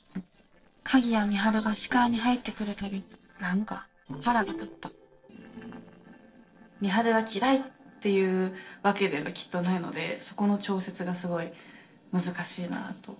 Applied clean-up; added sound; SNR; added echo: neural separator model SepFormer DNS4.